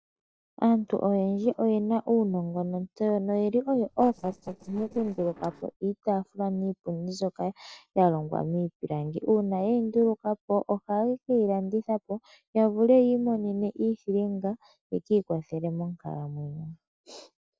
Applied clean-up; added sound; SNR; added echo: neural separator model SepFormer DNS4.